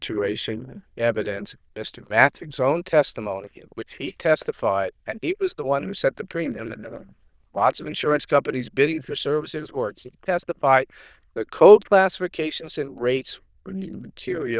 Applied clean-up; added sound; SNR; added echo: neural diffusion model UNIVERSE++.